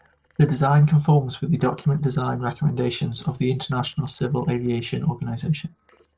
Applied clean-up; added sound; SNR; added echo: neural separator model SepFormer DNS4.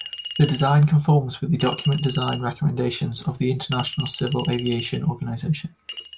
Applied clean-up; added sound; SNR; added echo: none; Chink, clink; 14 dB; none.